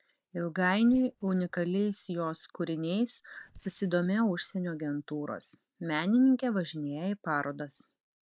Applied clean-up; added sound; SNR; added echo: neural mask model DeepFilterNet 3.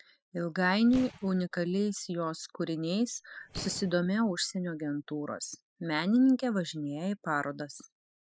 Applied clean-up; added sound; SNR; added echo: classical method spectral subtraction.